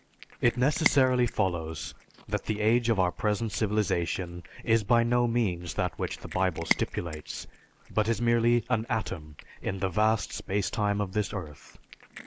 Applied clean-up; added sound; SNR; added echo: none; Cat; 14 dB; none.